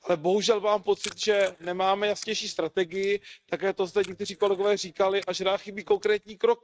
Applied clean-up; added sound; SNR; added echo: neural mask model RNNoise.